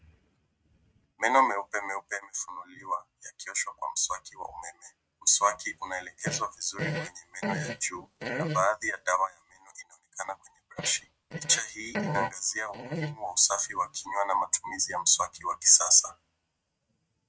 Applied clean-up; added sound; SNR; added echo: neural mask model RNNoise.